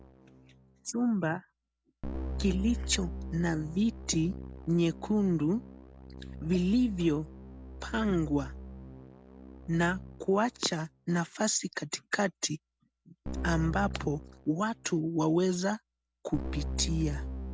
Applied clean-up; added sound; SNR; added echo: none; Keyboard (musical); 9 dB; none.